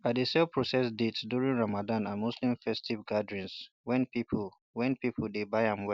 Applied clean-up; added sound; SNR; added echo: none; none; none; none.